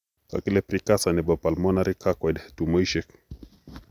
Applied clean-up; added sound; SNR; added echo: none; none; none; none.